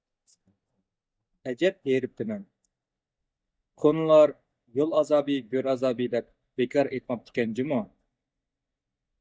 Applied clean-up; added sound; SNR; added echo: neural mask model DeepFilterNet 3.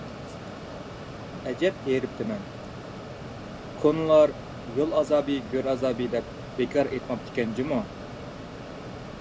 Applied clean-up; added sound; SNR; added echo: none; Mechanisms; 10 dB; none.